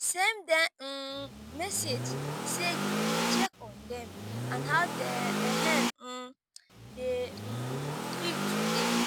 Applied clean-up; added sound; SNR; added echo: none; Accelerating, revving, vroom / Car; -2 dB; none.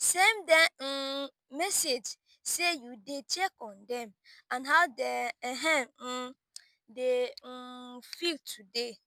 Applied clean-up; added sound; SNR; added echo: none; none; none; none.